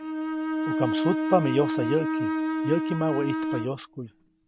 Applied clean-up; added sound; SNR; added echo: none; Bowed string instrument; 0 dB; none.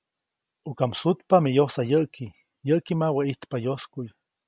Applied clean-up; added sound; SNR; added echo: none; none; none; none.